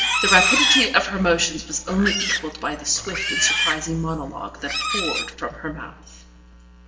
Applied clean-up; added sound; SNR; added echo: none; Livestock, farm animals, working animals; 0 dB; reverberation time 1.9 s.